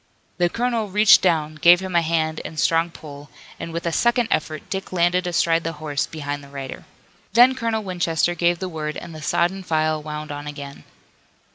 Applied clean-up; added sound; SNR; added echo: none; none; none; none.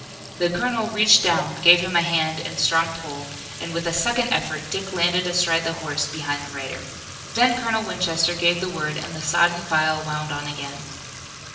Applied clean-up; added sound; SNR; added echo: none; Fill (with liquid) / Trickle, dribble / Sink (filling or washing); 12 dB; reverberation time 1.0 s.